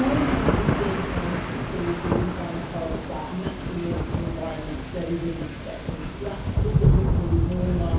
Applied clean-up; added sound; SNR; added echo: none; Thunder / Rain; -5 dB; reverberation time 0.7 s.